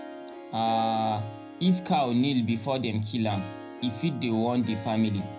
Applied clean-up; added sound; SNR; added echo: none; Harp; 14 dB; reverberation time 0.5 s.